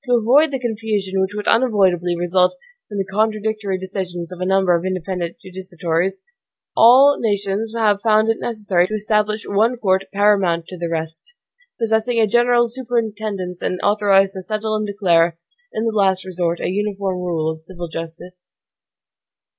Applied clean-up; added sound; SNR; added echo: none; none; none; none.